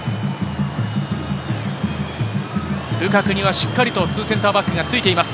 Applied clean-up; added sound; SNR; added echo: none; none; none; none.